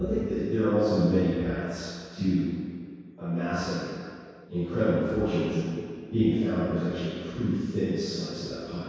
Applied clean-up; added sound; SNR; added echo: none; none; none; reverberation time 2.0 s.